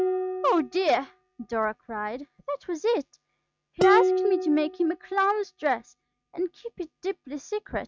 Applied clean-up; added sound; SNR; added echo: neural mask model RNNoise.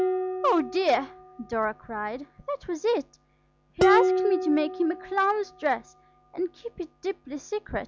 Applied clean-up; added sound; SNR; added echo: none; Dishes, pots, and pans; 3 dB; none.